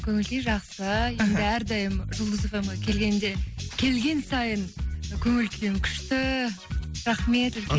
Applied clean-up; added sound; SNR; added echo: none; none; none; none.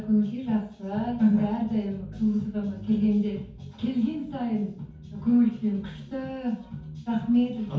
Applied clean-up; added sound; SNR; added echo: none; none; none; reverberation time 0.6 s.